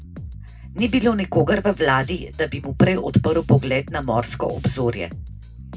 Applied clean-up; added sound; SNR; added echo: none; Bass guitar; 14 dB; reverberation time 0.2 s.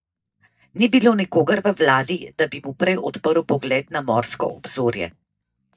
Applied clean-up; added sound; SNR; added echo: neural mask model DeepFilterNet 3.